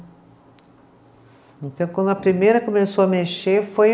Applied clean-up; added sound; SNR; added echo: none; none; none; reverberation time 3.0 s.